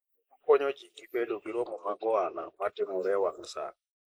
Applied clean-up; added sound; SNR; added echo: neural mask model Resemble Enhance denoiser.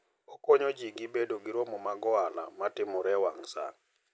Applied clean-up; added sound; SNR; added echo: none; none; none; none.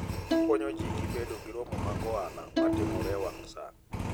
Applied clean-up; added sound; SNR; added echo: none; Bowed string instrument + Engine; -4 dB; none.